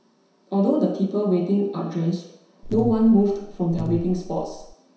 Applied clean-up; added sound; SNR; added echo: none; Buzz; 10 dB; reverberation time 0.7 s.